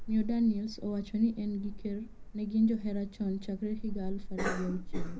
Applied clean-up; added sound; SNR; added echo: none; Cough; 5 dB; reverberation time 0.4 s.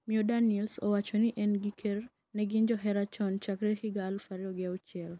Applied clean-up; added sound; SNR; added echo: none; none; none; none.